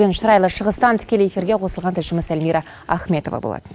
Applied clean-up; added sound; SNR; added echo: none; none; none; none.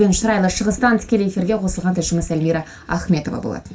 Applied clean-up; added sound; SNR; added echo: none; none; none; reverberation time 0.2 s.